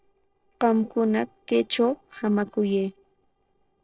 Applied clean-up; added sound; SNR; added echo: neural separator model SepFormer DNS4.